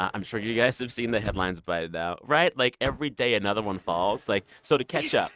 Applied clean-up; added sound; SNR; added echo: neural mask model RNNoise.